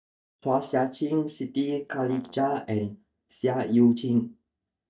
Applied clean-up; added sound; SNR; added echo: neural mask model DeepFilterNet 3.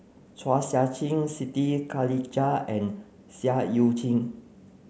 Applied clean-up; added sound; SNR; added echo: none; none; none; none.